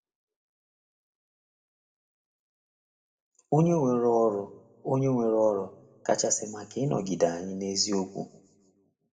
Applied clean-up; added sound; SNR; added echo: none; none; none; reverberation time 0.6 s.